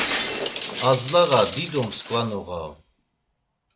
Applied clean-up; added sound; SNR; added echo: none; Shatter; 5 dB; none.